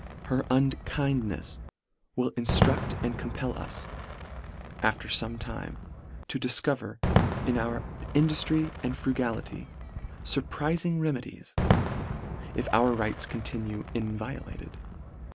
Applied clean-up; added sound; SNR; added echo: none; Fireworks; 3 dB; none.